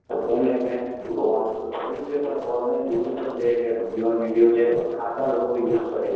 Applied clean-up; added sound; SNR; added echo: neural separator model SepFormer DNS4.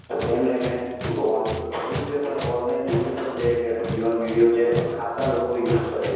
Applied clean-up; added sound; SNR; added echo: none; Tools; 10 dB; reverberation time 1.2 s.